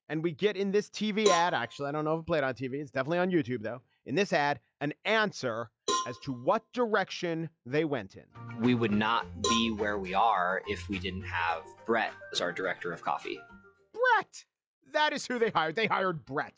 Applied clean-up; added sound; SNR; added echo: classical method log-MMSE.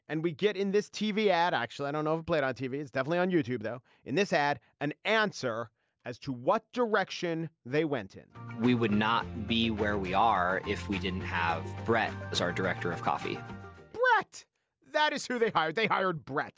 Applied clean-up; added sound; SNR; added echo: none; none; none; none.